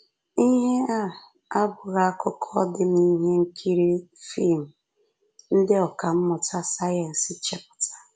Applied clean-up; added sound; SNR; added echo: none; none; none; none.